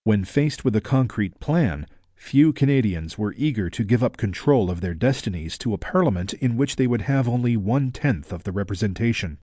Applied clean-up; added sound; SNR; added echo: none; none; none; none.